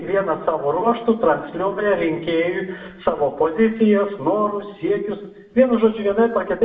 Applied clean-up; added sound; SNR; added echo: none; none; none; reverberation time 0.6 s.